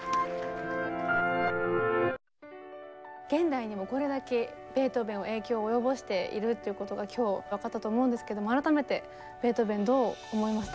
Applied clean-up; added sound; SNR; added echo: none; none; none; none.